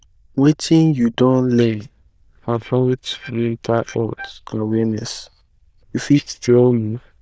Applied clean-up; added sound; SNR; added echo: neural diffusion model UNIVERSE++.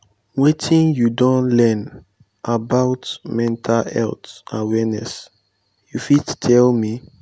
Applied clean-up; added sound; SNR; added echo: none; none; none; none.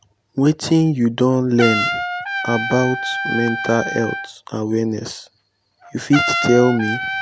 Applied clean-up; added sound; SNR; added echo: none; Trumpet; 6 dB; none.